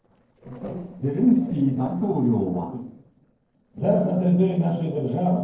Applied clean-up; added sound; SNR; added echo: neural separator model SepFormer DNS4.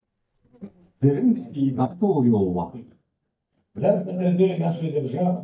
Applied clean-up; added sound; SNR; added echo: neural mask model DeepFilterNet 3.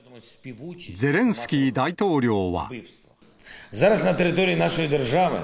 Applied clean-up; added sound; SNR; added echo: none; none; none; none.